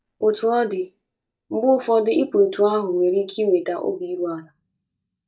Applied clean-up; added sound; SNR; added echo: neural mask model DeepFilterNet 3.